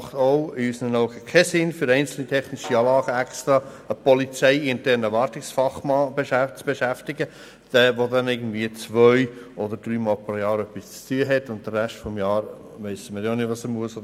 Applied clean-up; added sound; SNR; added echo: none; Snare drum; 20 dB; none.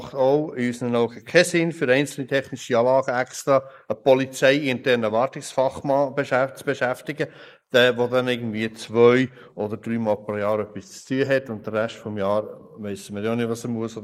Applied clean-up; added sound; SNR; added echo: neural mask model Resemble Enhance denoiser.